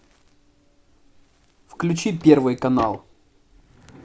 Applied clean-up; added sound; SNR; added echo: none; Drawer open or close / Wood; 18 dB; none.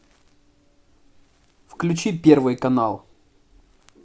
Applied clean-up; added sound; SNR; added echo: none; none; none; none.